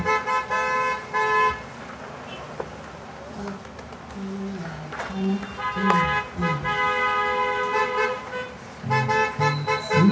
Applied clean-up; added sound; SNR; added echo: none; Motor vehicle (road); -5 dB; reverberation time 0.6 s.